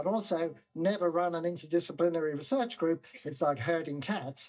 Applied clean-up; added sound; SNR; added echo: neural mask model DeepFilterNet 3.